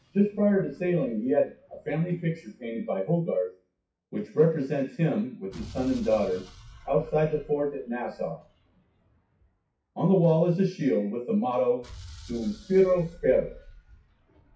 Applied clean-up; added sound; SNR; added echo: classical method WPE with log-MMSE.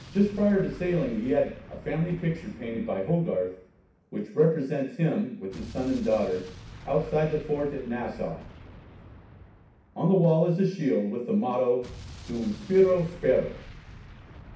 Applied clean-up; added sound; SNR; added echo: none; Explosion; 18 dB; reverberation time 0.6 s.